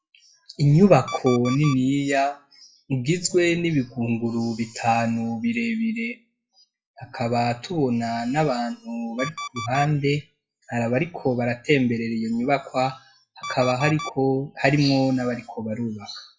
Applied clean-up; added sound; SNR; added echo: classical method WPE with log-MMSE.